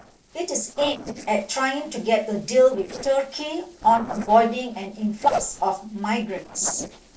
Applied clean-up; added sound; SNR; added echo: neural separator model SepFormer DNS4.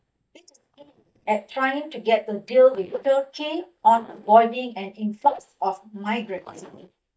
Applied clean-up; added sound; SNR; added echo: neural mask model DeepFilterNet 3.